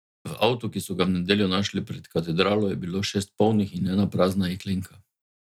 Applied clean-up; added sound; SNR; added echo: none; none; none; none.